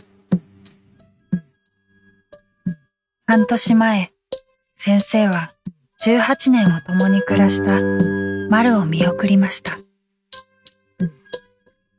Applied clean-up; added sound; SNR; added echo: neural mask model RNNoise.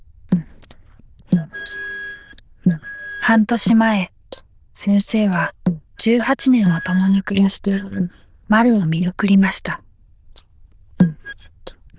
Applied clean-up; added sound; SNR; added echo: neural diffusion model UNIVERSE++.